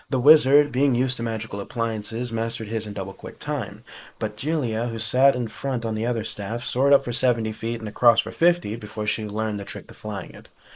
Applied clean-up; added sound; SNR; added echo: neural mask model Resemble Enhance denoiser.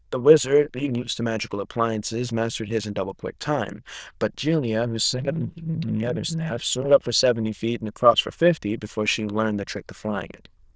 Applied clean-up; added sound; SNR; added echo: neural diffusion model UNIVERSE++.